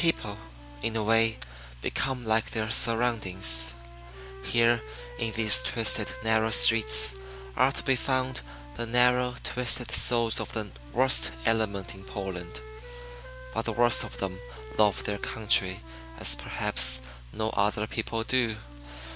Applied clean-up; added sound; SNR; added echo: none; Wind instrument, woodwind instrument; 17 dB; none.